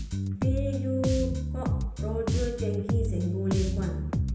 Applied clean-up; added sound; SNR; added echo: none; Bass guitar; -4 dB; reverberation time 0.9 s.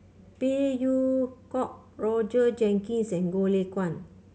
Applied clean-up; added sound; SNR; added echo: none; none; none; none.